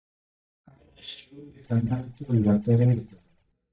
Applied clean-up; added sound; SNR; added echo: neural mask model DeepFilterNet 3.